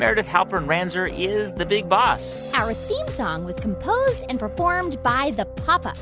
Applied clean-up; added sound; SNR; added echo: none; Wind instrument, woodwind instrument; 13 dB; none.